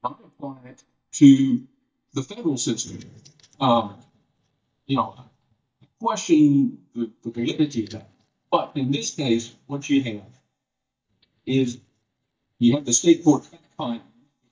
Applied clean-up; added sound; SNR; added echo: neural mask model DeepFilterNet 3.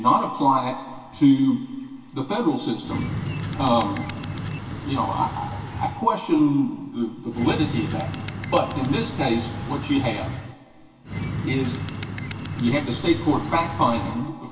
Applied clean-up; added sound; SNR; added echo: none; Bird; 6 dB; reverberation time 0.1 s.